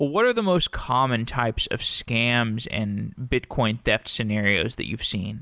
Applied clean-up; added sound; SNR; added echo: none; none; none; none.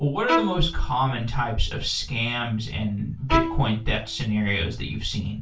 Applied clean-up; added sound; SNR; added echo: none; Bowed string instrument; 6 dB; reverberation time 0.2 s.